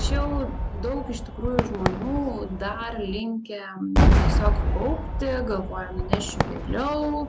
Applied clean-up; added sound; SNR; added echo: none; Cheering / Fireworks; -5 dB; none.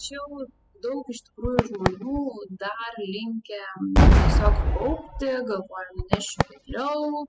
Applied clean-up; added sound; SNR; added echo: classical method spectral subtraction.